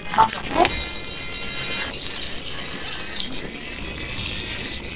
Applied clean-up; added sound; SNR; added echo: neural separator model SepFormer WHAMR!.